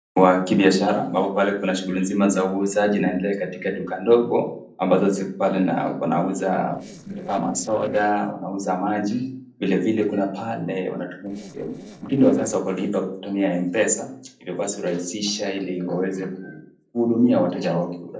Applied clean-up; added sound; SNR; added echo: neural separator model SepFormer DNS4.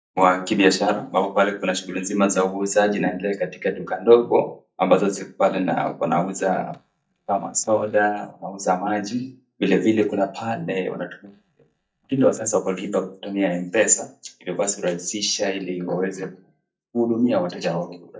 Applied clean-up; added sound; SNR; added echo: neural mask model DeepFilterNet 3.